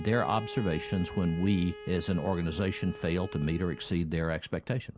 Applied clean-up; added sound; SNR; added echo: none; Bowed string instrument; 15 dB; none.